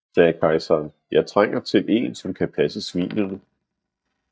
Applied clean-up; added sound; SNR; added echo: neural mask model DeepFilterNet 3.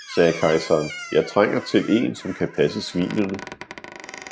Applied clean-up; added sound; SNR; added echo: none; Squeak; 15 dB; none.